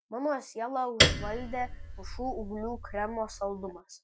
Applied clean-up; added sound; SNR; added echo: none; Piano; -3 dB; none.